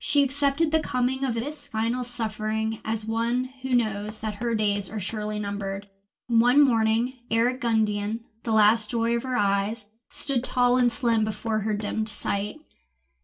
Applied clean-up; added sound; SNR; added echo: neural separator model SepFormer DNS4.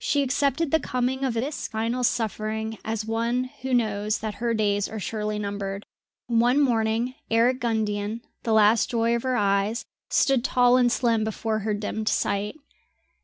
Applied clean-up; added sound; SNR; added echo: none; none; none; none.